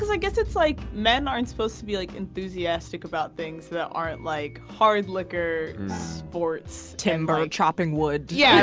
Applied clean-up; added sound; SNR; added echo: none; Gong + Boom; 17 dB; none.